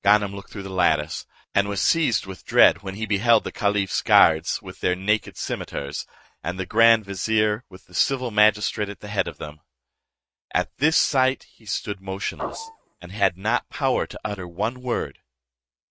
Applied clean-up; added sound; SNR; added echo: neural mask model RNNoise.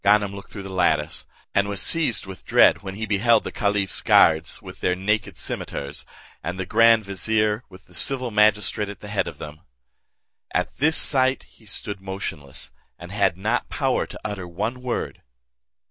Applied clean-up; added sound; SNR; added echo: none; none; none; none.